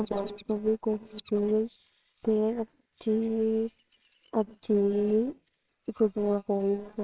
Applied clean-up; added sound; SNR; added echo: neural separator model SepFormer WHAMR!.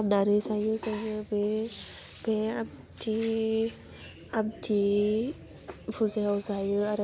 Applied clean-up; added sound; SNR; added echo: none; none; none; none.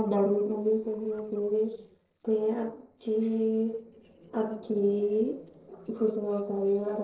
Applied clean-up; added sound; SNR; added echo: neural separator model SepFormer DNS4.